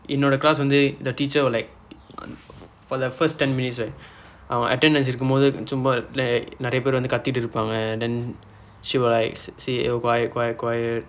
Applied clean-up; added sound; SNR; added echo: none; none; none; none.